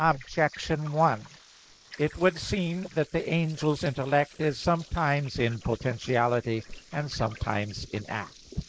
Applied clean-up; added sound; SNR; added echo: neural mask model Resemble Enhance denoiser.